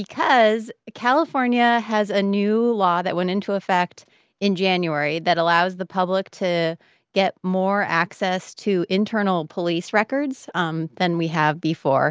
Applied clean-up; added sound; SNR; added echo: none; none; none; none.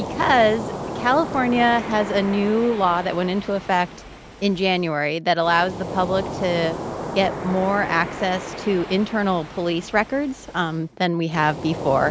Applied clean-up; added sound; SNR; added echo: none; Waves, surf; 10 dB; none.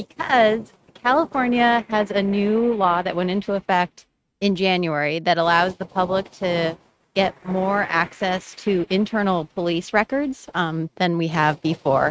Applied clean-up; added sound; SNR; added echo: neural mask model RNNoise.